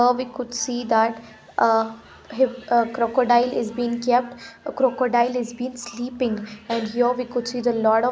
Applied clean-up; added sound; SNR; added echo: none; none; none; none.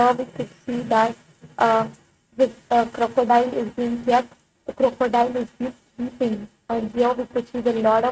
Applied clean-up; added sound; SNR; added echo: neural mask model RNNoise.